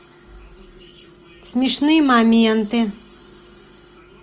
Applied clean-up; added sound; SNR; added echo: none; none; none; none.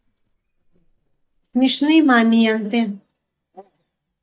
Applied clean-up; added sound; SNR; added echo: neural mask model DeepFilterNet 3.